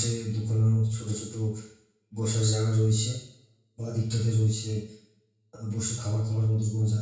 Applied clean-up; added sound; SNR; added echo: none; none; none; reverberation time 0.6 s.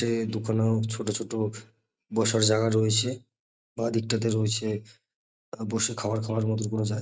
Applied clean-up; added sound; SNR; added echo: none; none; none; none.